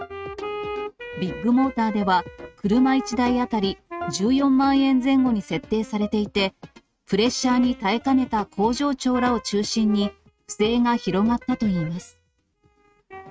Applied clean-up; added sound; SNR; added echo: neural mask model RNNoise.